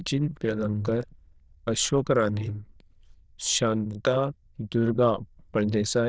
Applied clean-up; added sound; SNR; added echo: neural diffusion model UNIVERSE++.